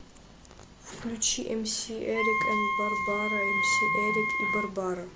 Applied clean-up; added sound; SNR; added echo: none; Wind instrument, woodwind instrument; -4 dB; none.